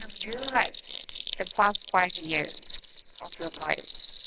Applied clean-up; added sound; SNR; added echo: neural separator model SepFormer WHAMR!.